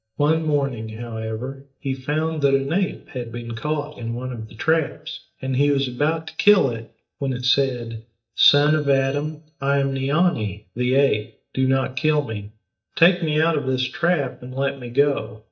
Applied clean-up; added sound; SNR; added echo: neural mask model DeepFilterNet 3.